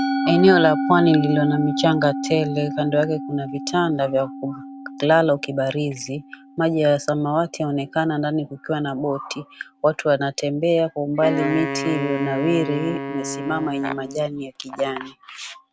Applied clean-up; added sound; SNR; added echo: none; Musical instrument + Wind instrument, woodwind instrument; 7 dB; none.